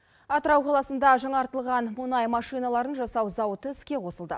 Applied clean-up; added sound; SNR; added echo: none; none; none; none.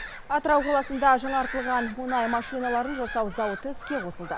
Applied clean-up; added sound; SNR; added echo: none; Gull, seagull / Bird vocalization, bird call, bird song; 10 dB; none.